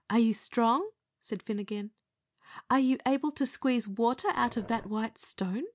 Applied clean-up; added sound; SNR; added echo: none; Growling; 20 dB; none.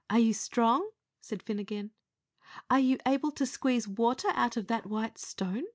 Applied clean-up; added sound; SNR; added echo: neural mask model Resemble Enhance denoiser.